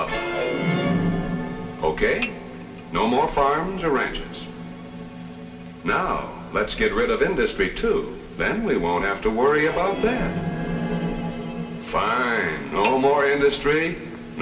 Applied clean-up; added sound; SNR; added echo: none; Dishes, pots, and pans / Chink, clink; 14 dB; reverberation time 2.1 s.